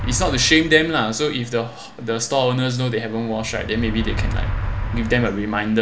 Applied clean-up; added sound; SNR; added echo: none; Motor vehicle (road); 7 dB; none.